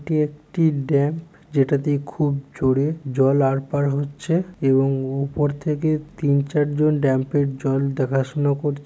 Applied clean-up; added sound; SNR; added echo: none; none; none; none.